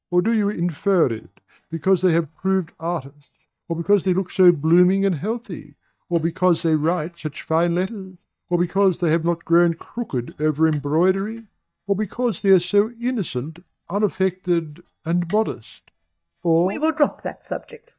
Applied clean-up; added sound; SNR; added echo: neural mask model DeepFilterNet 3.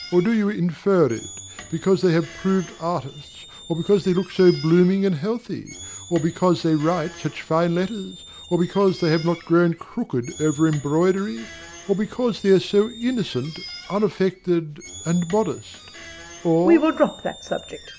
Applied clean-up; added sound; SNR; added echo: none; Squeak; 19 dB; none.